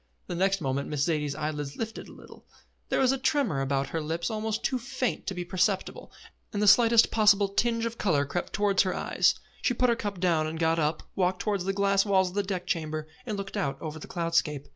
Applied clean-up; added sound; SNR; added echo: none; none; none; none.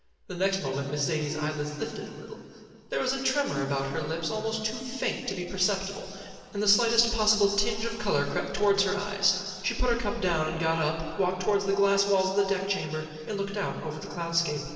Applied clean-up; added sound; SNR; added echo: none; none; none; reverberation time 2.5 s.